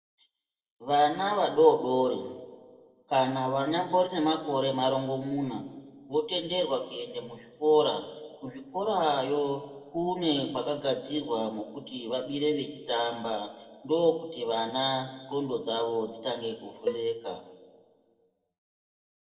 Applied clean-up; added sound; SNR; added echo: neural separator model SepFormer DNS4.